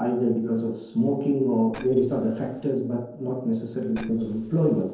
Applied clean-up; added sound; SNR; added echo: neural separator model SepFormer DNS4.